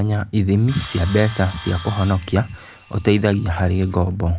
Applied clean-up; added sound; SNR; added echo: none; Sawing; 19 dB; none.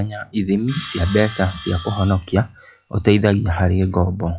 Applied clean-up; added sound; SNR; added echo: classical method log-MMSE.